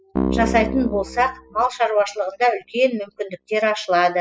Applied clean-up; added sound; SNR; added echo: classical method spectral subtraction.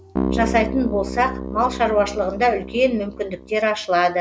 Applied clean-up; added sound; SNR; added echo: none; Keyboard (musical); 7 dB; none.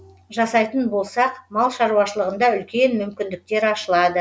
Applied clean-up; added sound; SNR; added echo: none; none; none; none.